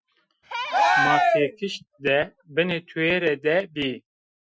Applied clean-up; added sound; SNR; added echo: classical method Wiener filter.